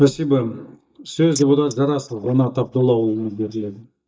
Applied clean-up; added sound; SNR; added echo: neural mask model DeepFilterNet 3.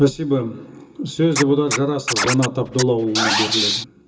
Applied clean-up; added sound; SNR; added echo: none; Scratching (performance technique); 3 dB; reverberation time 0.2 s.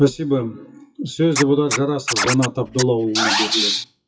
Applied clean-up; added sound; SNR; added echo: classical method WPE with log-MMSE.